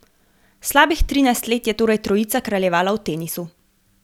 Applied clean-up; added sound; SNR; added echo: none; none; none; none.